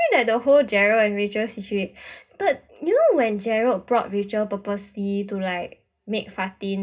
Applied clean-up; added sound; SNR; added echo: none; none; none; reverberation time 0.2 s.